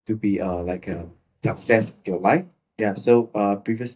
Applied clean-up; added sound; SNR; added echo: neural mask model DeepFilterNet 3.